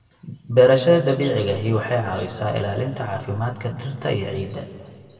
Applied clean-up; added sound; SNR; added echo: none; none; none; reverberation time 2.3 s.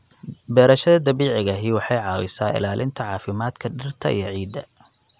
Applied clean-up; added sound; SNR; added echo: none; none; none; none.